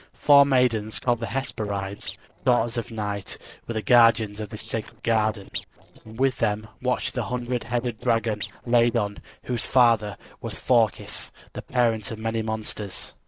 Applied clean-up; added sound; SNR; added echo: neural separator model SepFormer DNS4.